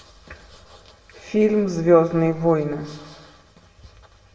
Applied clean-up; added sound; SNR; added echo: none; none; none; reverberation time 0.6 s.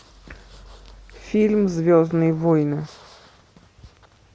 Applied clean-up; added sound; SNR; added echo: none; none; none; none.